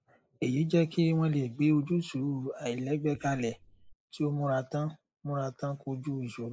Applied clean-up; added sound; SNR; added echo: neural mask model Resemble Enhance denoiser.